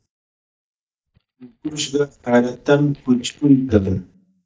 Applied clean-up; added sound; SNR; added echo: neural mask model DeepFilterNet 3.